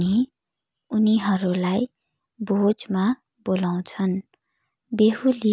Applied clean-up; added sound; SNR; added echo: none; none; none; none.